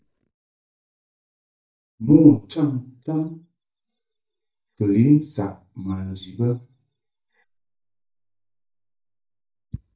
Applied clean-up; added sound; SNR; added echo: neural mask model DeepFilterNet 3.